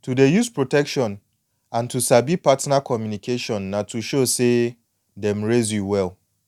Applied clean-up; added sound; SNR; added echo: none; none; none; none.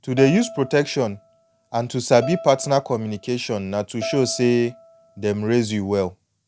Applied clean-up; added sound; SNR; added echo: none; Bowed string instrument; 15 dB; none.